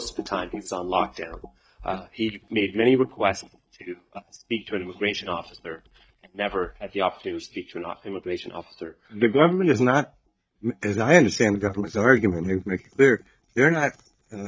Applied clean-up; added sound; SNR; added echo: neural mask model DeepFilterNet 3.